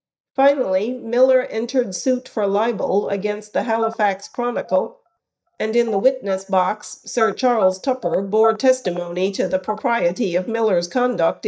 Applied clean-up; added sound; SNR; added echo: neural mask model DeepFilterNet 3.